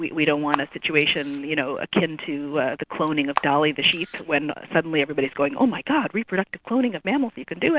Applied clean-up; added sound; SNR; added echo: none; Camera; 11 dB; none.